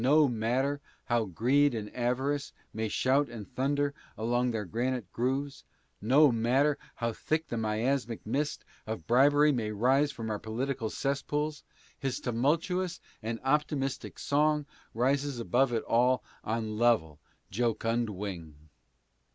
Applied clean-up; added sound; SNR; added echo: none; none; none; none.